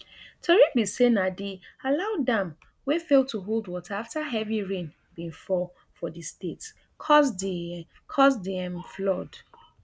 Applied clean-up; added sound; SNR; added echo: none; none; none; none.